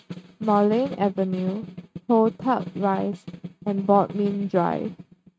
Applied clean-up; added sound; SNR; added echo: neural mask model RNNoise.